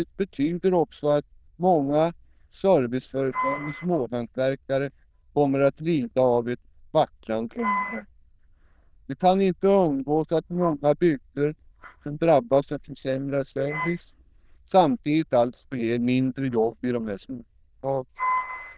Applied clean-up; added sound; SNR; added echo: neural diffusion model UNIVERSE++.